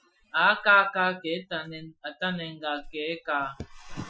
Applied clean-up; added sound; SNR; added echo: classical method Wiener filter.